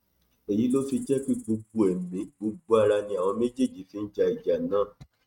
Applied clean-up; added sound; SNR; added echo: neural mask model RNNoise.